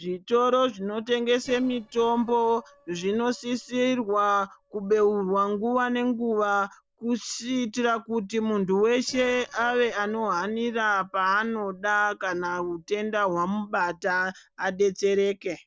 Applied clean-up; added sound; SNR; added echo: neural separator model SepFormer DNS4.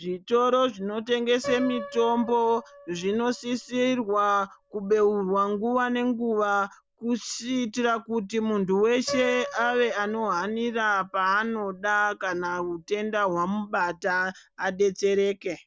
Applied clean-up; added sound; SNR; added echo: none; Piano; 17 dB; none.